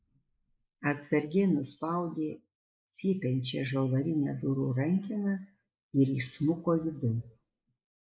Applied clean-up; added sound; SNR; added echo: neural mask model Resemble Enhance denoiser.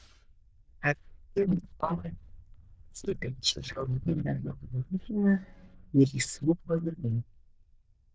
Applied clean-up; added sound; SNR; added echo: neural diffusion model UNIVERSE++.